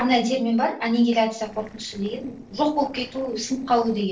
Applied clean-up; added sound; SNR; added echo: neural separator model SepFormer DNS4.